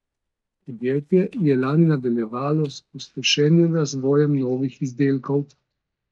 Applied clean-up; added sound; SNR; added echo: neural mask model DeepFilterNet 3.